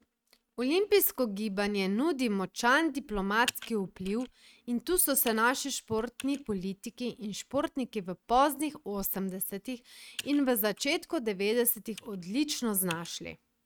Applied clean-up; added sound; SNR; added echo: neural mask model RNNoise.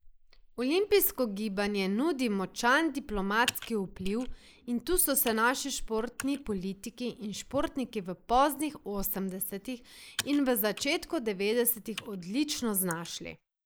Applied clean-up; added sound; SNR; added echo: neural mask model Resemble Enhance denoiser.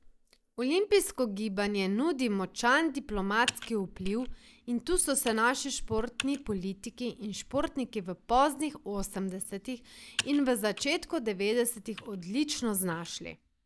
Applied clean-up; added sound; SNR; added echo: neural mask model DeepFilterNet 3.